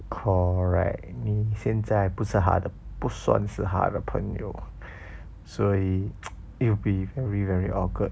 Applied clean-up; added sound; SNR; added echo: none; none; none; none.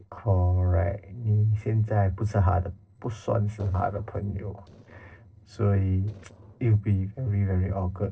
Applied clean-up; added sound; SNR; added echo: neural separator model SepFormer DNS4.